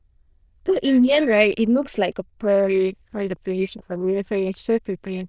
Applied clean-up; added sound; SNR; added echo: neural diffusion model UNIVERSE++.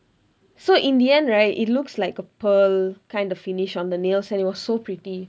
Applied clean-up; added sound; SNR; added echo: none; none; none; none.